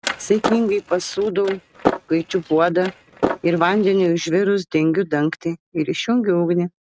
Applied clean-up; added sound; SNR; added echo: neural mask model RNNoise.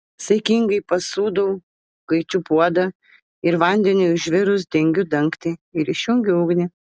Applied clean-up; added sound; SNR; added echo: none; none; none; none.